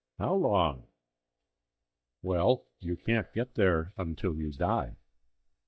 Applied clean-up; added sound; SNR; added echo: neural mask model DeepFilterNet 3.